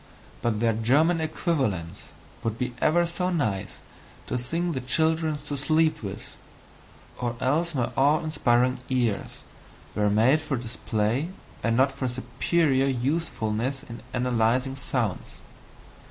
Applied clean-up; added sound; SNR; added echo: none; none; none; none.